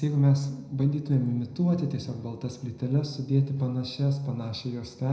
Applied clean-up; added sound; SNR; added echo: none; none; none; reverberation time 0.4 s.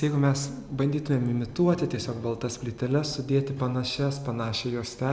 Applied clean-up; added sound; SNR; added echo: none; none; none; none.